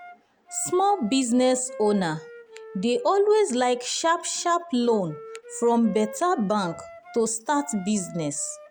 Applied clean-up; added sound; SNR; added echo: none; Wind instrument, woodwind instrument; 19 dB; none.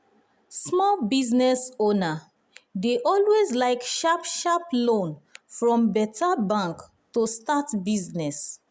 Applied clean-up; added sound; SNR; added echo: none; none; none; none.